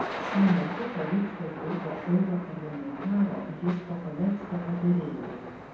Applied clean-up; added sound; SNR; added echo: none; Thunder / Rain; 9 dB; reverberation time 0.9 s.